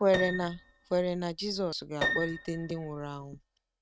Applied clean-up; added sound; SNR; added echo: neural mask model RNNoise.